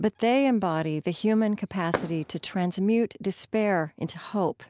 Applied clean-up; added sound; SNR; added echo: none; Fireworks; 13 dB; none.